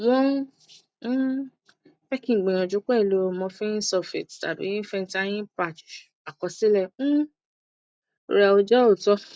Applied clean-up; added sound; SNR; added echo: none; none; none; none.